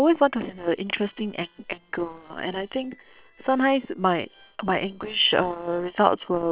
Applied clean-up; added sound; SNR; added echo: neural separator model SepFormer WHAM!.